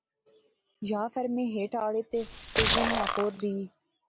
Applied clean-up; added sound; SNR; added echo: none; Splash, splatter; -4 dB; none.